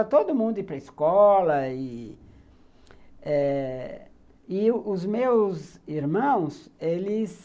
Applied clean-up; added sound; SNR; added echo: none; none; none; none.